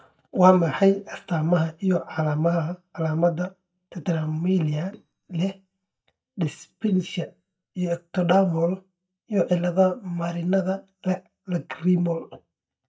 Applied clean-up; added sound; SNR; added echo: neural mask model DeepFilterNet 3.